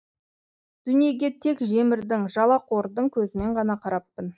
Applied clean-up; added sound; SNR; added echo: neural mask model DeepFilterNet 3.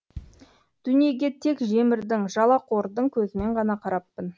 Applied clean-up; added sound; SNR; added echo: none; Bass drum; 19 dB; none.